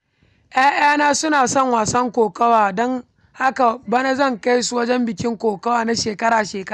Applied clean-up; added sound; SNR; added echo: none; none; none; none.